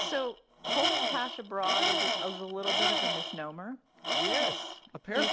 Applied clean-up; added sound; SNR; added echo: none; Tools; -4 dB; none.